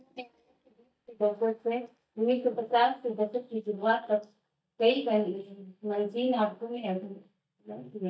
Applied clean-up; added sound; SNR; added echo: neural mask model DeepFilterNet 3.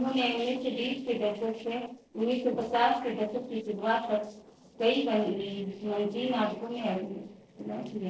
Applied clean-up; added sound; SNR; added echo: neural separator model SepFormer DNS4.